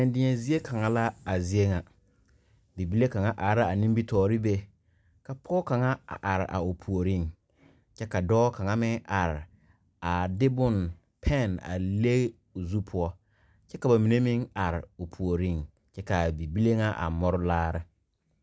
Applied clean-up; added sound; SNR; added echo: none; none; none; none.